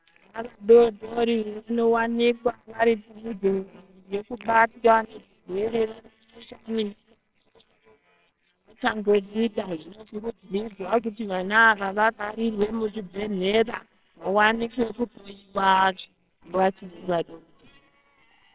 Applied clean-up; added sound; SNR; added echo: neural separator model SepFormer WHAMR!.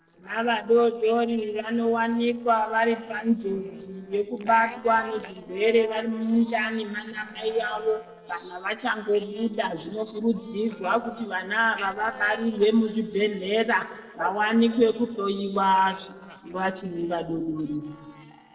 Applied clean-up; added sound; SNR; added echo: neural separator model SepFormer DNS4.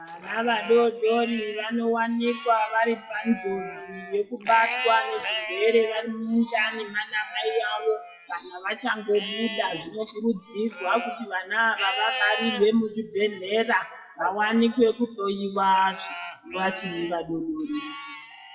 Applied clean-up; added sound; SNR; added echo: classical method WPE with log-MMSE.